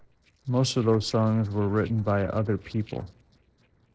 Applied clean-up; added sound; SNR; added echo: neural separator model SepFormer DNS4.